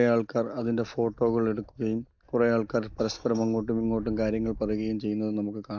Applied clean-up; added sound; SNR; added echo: neural mask model DeepFilterNet 3.